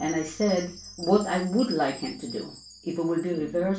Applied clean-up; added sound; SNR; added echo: none; Chime; 17 dB; reverberation time 0.3 s.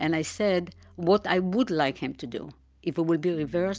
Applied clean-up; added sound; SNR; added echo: none; none; none; none.